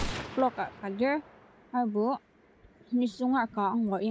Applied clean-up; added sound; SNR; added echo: none; Gunshot, gunfire; 13 dB; none.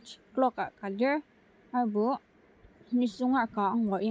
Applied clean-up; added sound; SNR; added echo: none; none; none; none.